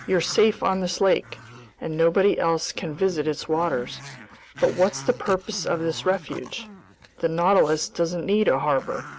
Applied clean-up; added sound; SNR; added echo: none; Growling; 19 dB; none.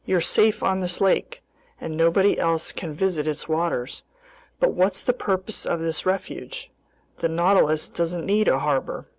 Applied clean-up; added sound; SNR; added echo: none; none; none; none.